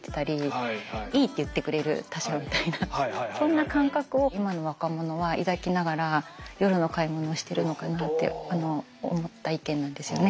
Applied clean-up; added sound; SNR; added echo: none; none; none; none.